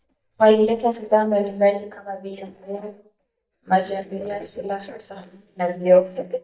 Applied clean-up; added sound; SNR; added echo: neural mask model DeepFilterNet 3.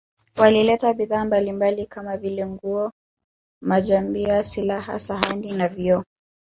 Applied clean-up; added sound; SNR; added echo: none; none; none; none.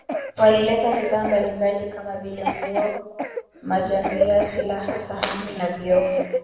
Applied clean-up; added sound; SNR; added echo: none; Cough; 6 dB; reverberation time 1.2 s.